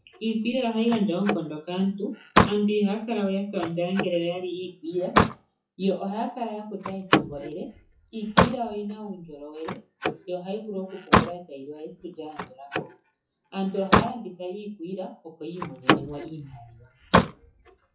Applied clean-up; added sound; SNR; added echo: classical method WPE with log-MMSE.